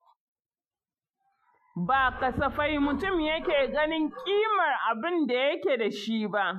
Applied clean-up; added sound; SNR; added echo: classical method Wiener filter.